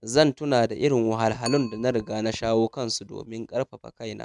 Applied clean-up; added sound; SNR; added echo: neural mask model RNNoise.